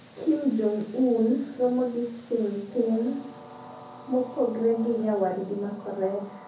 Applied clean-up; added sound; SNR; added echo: none; Train; 20 dB; reverberation time 0.6 s.